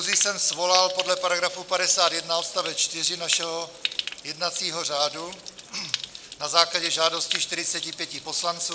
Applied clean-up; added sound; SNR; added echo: none; Stream; 10 dB; none.